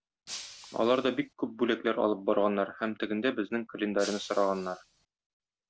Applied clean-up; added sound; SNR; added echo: none; Shatter; 15 dB; none.